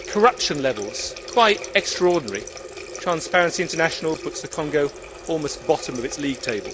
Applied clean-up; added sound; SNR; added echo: none; Water tap, faucet; 13 dB; none.